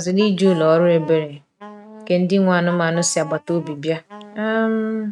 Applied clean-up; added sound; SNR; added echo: neural mask model RNNoise.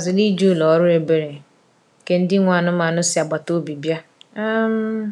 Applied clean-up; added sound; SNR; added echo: none; none; none; none.